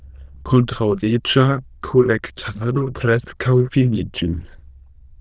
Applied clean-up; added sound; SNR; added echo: neural diffusion model UNIVERSE++.